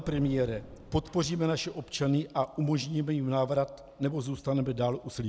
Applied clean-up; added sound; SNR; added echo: none; Boom; 18 dB; none.